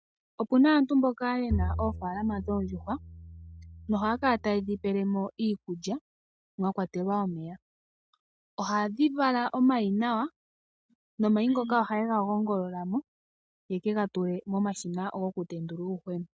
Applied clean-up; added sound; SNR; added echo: neural mask model RNNoise.